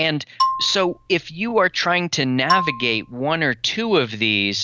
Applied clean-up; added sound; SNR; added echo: none; Marimba, xylophone; 6 dB; none.